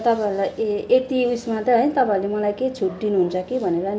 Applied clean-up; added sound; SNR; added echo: none; none; none; none.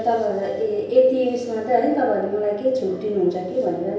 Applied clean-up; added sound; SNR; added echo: none; none; none; reverberation time 0.9 s.